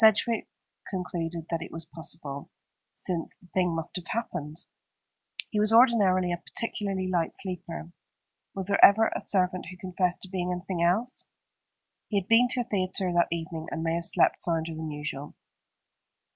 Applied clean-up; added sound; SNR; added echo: none; none; none; none.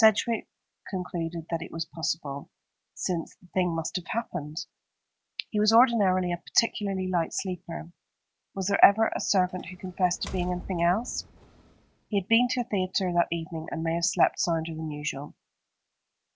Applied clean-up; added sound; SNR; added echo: none; Door; 15 dB; none.